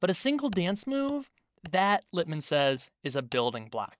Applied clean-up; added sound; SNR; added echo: neural mask model DeepFilterNet 3.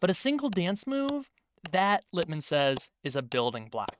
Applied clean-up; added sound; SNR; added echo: neural mask model RNNoise.